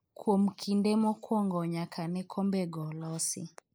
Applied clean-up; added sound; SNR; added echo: neural mask model Resemble Enhance denoiser.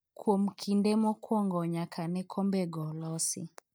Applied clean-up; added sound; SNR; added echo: neural mask model DeepFilterNet 3.